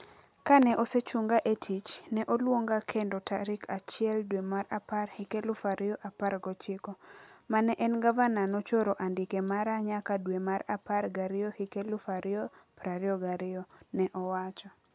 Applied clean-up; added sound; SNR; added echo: none; none; none; none.